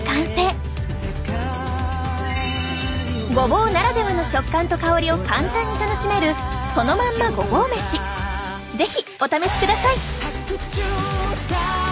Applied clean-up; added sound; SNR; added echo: none; none; none; none.